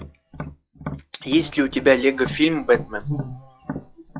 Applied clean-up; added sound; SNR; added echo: classical method log-MMSE.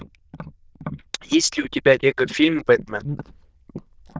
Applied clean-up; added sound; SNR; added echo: neural diffusion model UNIVERSE++.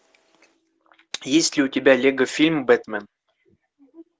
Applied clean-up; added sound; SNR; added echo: none; none; none; none.